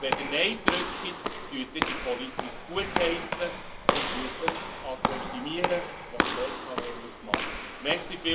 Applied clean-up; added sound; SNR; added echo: none; Walk, footsteps / Slam; -2 dB; reverberation time 0.2 s.